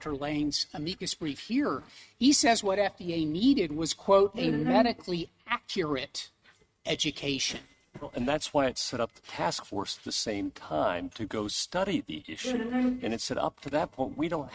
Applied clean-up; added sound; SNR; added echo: neural mask model RNNoise.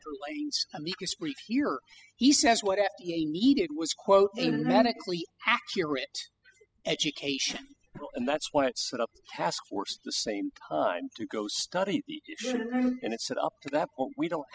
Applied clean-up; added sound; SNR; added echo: classical method spectral subtraction.